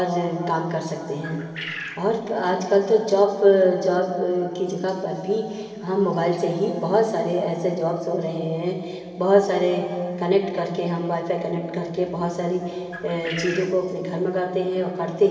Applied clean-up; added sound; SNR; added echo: none; Bird; 12 dB; reverberation time 2.5 s.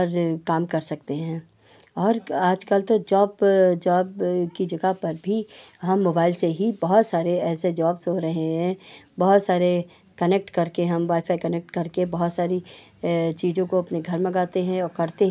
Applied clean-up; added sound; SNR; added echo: none; none; none; none.